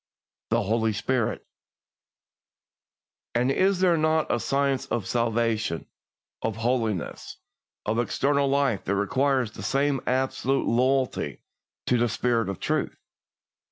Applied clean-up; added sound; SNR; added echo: none; none; none; none.